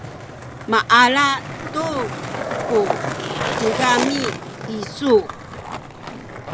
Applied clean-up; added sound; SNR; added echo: none; Skateboard; 6 dB; none.